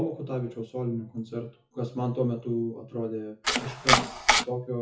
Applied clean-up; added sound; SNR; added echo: classical method WPE with log-MMSE.